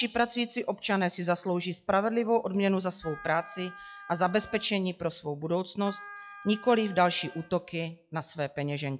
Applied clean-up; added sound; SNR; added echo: classical method log-MMSE.